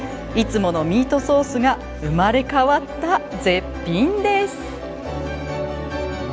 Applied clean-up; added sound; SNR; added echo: none; Bowed string instrument; 17 dB; none.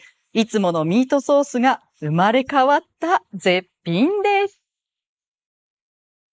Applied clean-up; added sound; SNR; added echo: neural mask model Resemble Enhance denoiser.